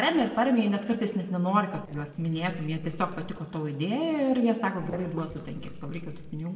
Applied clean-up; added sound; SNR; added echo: neural separator model SepFormer DNS4.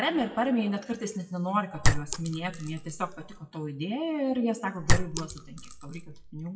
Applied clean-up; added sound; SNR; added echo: classical method WPE with log-MMSE.